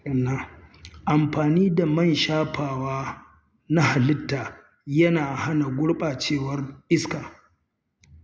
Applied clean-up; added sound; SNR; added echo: none; none; none; none.